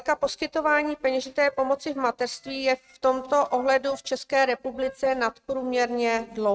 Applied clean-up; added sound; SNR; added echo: neural mask model RNNoise.